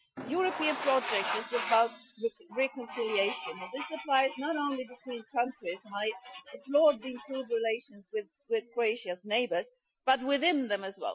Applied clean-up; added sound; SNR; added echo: classical method Wiener filter.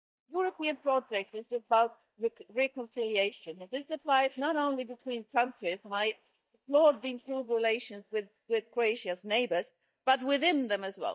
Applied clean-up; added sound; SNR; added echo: neural mask model DeepFilterNet 3.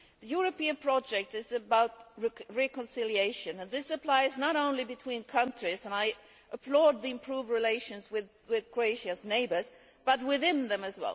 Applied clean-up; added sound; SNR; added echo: none; none; none; none.